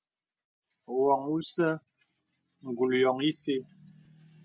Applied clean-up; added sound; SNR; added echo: none; none; none; none.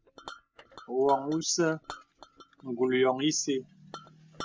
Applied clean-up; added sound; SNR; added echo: none; Chink, clink; 18 dB; none.